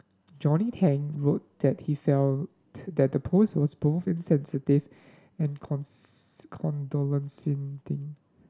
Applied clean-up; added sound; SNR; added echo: none; none; none; none.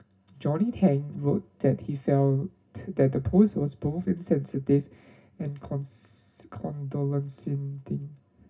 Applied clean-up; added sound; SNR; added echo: none; none; none; reverberation time 0.4 s.